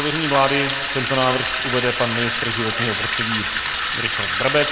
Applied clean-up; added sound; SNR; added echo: none; Sink (filling or washing) / Water tap, faucet; 1 dB; none.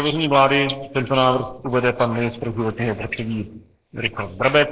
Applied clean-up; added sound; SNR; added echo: neural mask model Resemble Enhance denoiser.